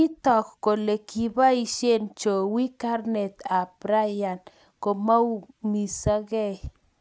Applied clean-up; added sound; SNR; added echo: none; none; none; none.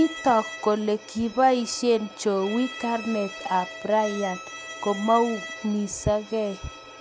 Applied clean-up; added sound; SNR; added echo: none; Bowed string instrument; 14 dB; none.